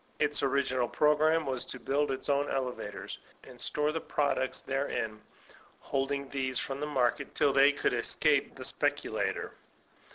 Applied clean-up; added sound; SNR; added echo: none; none; none; none.